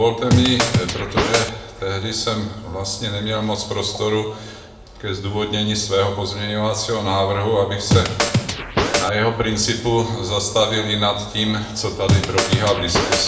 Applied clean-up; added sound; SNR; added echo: none; Scratching (performance technique); -2 dB; reverberation time 0.7 s.